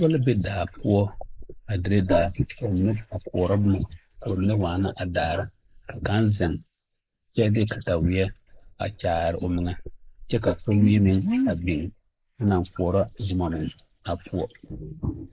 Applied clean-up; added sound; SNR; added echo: neural mask model Resemble Enhance denoiser.